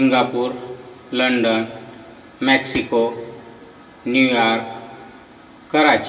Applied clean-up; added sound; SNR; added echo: none; Clapping; 17 dB; reverberation time 1.7 s.